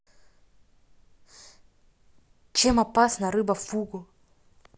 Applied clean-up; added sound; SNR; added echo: none; none; none; none.